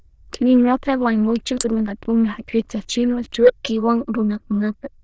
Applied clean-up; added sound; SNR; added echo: neural diffusion model UNIVERSE++.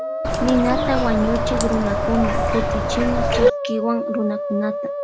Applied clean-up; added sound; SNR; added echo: none; Musical instrument + Bird; -2 dB; none.